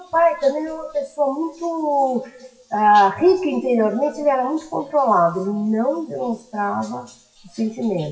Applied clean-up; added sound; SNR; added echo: classical method WPE with log-MMSE.